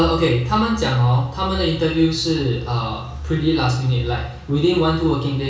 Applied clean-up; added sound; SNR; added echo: none; none; none; reverberation time 0.6 s.